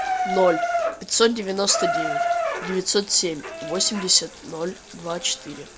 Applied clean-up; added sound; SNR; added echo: none; Bathtub (filling or washing) / Water tap, faucet; 4 dB; none.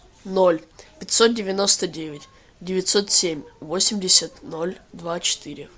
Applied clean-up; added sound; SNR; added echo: none; none; none; none.